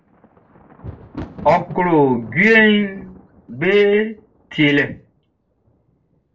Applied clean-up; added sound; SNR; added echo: none; Thunder; 19 dB; reverberation time 0.2 s.